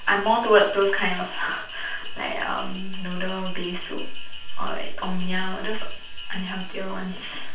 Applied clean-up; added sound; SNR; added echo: none; Bell; 18 dB; reverberation time 0.3 s.